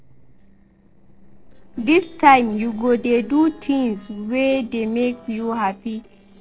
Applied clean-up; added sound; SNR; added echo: neural separator model SepFormer DNS4.